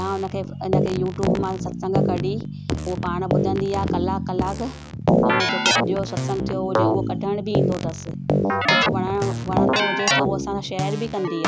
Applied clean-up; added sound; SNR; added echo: none; Keyboard (musical); -4 dB; none.